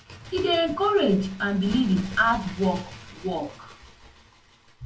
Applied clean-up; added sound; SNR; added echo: none; Bird; 16 dB; reverberation time 0.1 s.